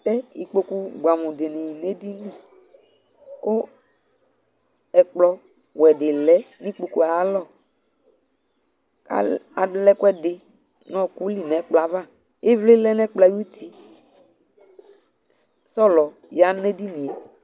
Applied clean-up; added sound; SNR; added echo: none; none; none; none.